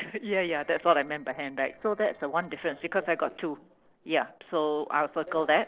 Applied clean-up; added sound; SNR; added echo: neural separator model SepFormer DNS4.